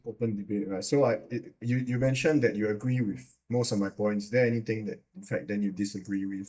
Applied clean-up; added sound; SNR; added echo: neural mask model DeepFilterNet 3.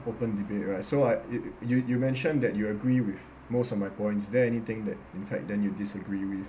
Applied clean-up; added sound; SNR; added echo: none; none; none; none.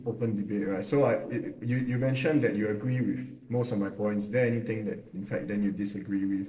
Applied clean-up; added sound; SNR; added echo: neural separator model SepFormer DNS4.